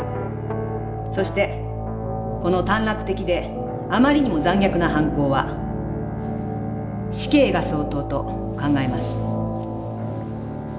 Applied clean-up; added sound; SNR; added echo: none; Bowed string instrument; 14 dB; none.